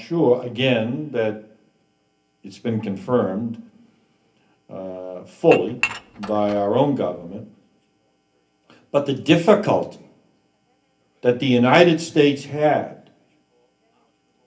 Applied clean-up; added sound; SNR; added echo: none; Dishes, pots, and pans / Chink, clink; 10 dB; reverberation time 0.3 s.